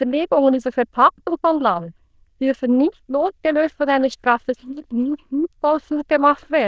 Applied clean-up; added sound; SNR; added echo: neural diffusion model UNIVERSE++.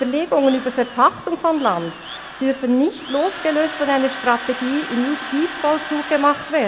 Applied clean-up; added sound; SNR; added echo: none; Drill; 11 dB; none.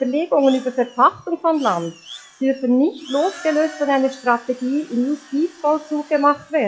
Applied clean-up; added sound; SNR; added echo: classical method log-MMSE.